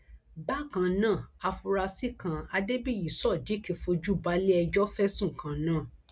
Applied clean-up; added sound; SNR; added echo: none; none; none; none.